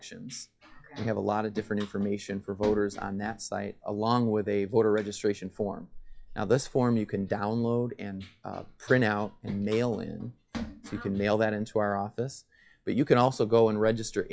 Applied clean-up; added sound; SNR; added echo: classical method WPE with log-MMSE.